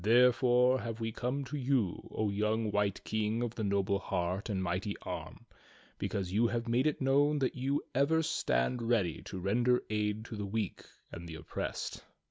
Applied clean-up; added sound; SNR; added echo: none; none; none; none.